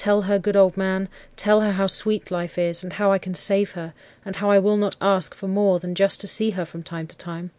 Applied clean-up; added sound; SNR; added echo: none; none; none; none.